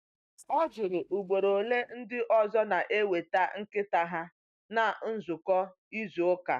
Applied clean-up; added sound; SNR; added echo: neural mask model DeepFilterNet 3.